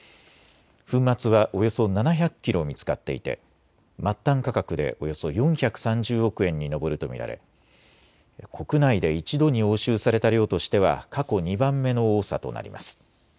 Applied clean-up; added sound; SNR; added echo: none; none; none; none.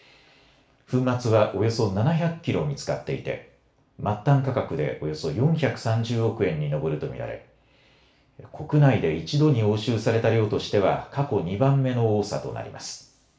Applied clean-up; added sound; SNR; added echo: none; none; none; reverberation time 0.4 s.